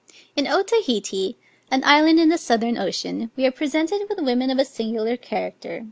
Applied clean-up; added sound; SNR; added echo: none; none; none; none.